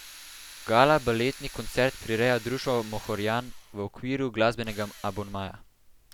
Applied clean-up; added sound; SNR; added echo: none; Drill; 19 dB; none.